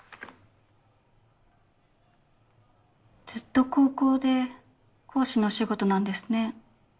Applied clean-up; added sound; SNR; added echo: none; none; none; none.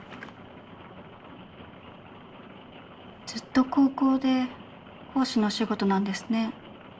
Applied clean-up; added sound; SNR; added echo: none; Rain; 17 dB; none.